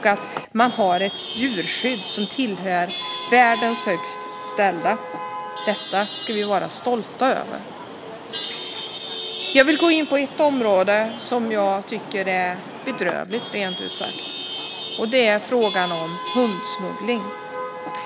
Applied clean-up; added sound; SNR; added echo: none; Chatter / Traffic noise, roadway noise / Vehicle horn, car horn, honking / Engine; 9 dB; none.